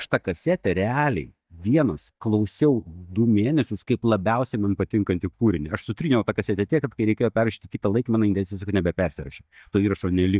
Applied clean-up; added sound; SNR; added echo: neural mask model DeepFilterNet 3.